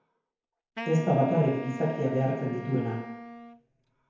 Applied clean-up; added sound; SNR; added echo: none; Wind instrument, woodwind instrument; 12 dB; reverberation time 0.9 s.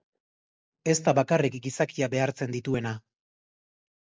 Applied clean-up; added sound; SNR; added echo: none; none; none; none.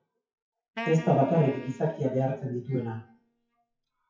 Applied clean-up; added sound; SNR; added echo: classical method WPE with log-MMSE.